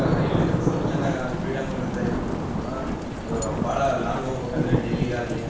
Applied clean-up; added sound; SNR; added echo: none; Thunder / Rain; -4 dB; reverberation time 0.7 s.